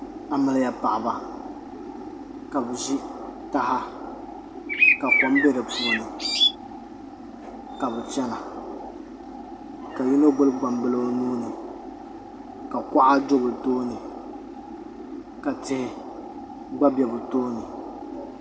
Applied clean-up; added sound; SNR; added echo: none; Bird; -4 dB; none.